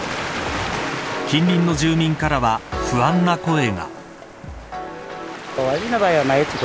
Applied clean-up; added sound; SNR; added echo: none; Waves, surf; 9 dB; none.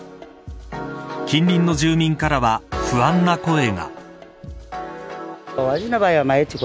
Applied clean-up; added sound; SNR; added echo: none; none; none; none.